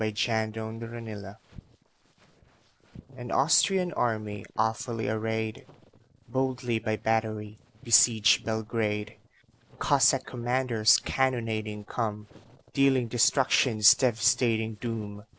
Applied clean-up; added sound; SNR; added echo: neural separator model SepFormer DNS4.